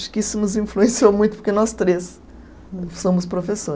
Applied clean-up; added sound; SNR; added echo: none; none; none; none.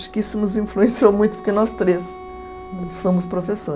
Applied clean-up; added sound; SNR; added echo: none; Wind instrument, woodwind instrument; 17 dB; none.